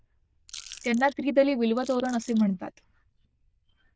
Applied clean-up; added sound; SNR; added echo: neural diffusion model UNIVERSE++.